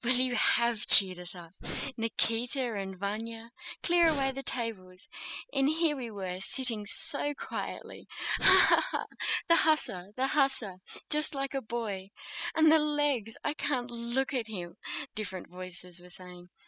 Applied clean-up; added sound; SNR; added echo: classical method spectral subtraction.